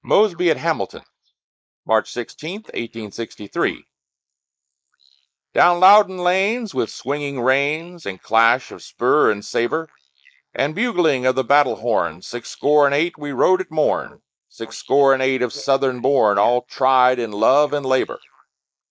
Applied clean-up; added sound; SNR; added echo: neural mask model Resemble Enhance denoiser.